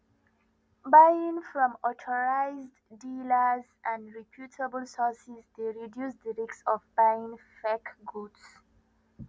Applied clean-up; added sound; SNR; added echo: none; none; none; none.